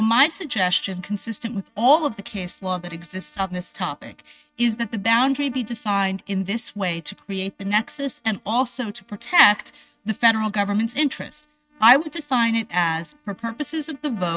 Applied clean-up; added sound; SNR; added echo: neural mask model RNNoise.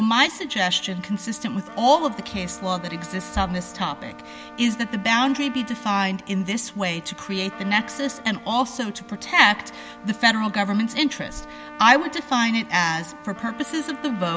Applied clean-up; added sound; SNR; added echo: none; Trumpet + Wind instrument, woodwind instrument; 17 dB; none.